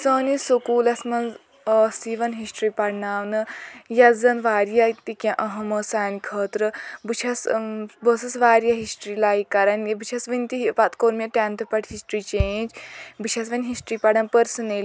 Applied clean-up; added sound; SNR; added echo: none; Bass drum; 11 dB; none.